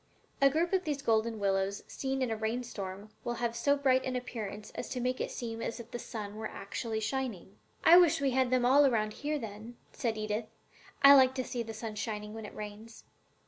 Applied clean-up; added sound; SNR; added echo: none; none; none; none.